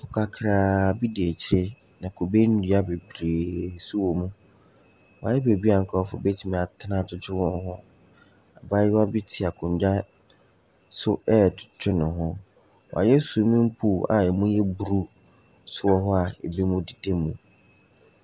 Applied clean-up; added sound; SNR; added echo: none; none; none; none.